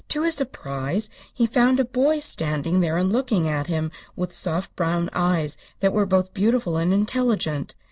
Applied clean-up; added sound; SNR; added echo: none; none; none; none.